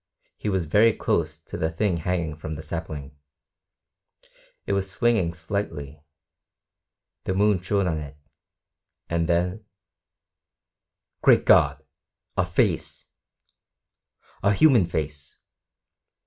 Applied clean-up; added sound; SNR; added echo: none; none; none; reverberation time 0.2 s.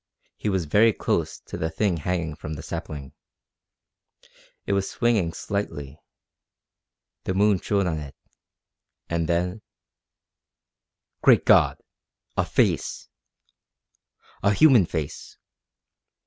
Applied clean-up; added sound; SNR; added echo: none; none; none; none.